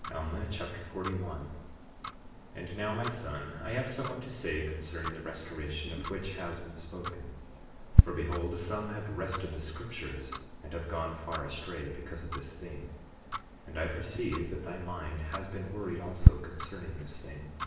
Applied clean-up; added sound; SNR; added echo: none; Tick-tock; -4 dB; reverberation time 0.9 s.